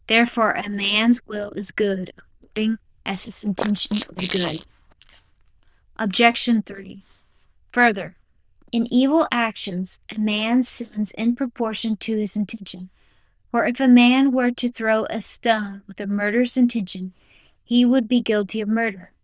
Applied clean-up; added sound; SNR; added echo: neural diffusion model UNIVERSE++.